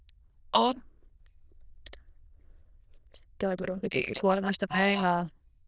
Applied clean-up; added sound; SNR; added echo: neural diffusion model UNIVERSE++.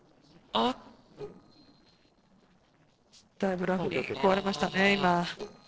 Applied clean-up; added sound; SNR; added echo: neural separator model SepFormer DNS4.